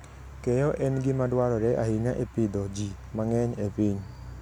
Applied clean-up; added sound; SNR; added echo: none; none; none; none.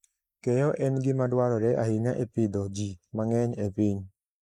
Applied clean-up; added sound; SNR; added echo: neural mask model Resemble Enhance denoiser.